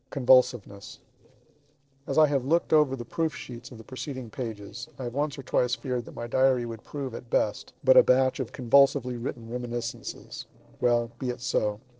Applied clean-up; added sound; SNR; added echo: neural separator model SepFormer DNS4.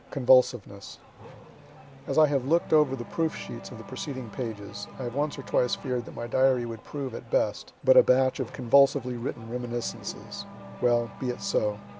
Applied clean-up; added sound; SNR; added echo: none; Race car, auto racing / Accelerating, revving, vroom; 18 dB; none.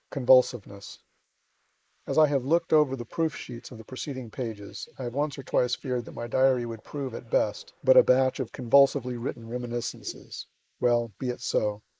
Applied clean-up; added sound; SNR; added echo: neural mask model Resemble Enhance denoiser.